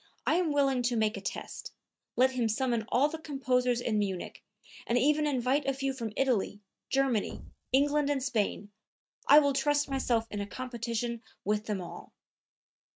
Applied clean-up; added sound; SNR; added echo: neural mask model RNNoise.